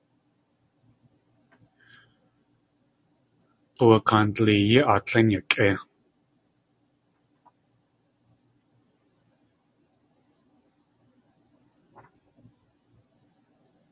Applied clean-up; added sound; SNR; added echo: none; none; none; none.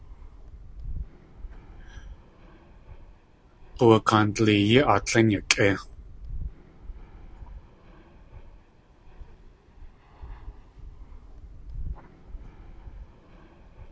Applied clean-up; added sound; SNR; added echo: none; Fixed-wing aircraft, airplane; 13 dB; none.